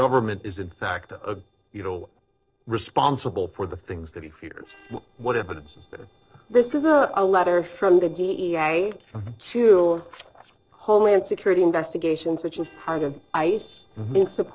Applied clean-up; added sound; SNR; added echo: neural separator model SepFormer DNS4.